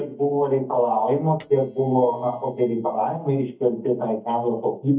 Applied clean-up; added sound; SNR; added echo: neural mask model DeepFilterNet 3.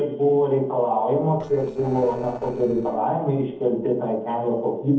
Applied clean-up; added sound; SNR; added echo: neural separator model SepFormer DNS4.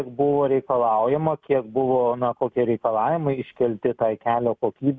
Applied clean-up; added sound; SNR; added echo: none; none; none; none.